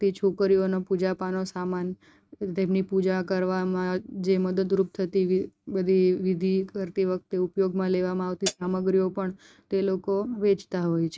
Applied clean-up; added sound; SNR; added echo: neural mask model RNNoise.